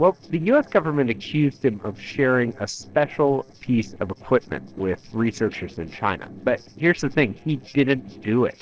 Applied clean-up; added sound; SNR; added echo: neural separator model SepFormer DNS4.